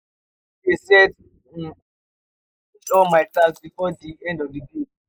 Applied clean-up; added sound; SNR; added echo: neural mask model Resemble Enhance denoiser.